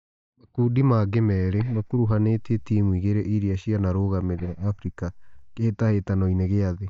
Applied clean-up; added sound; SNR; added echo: neural mask model DeepFilterNet 3.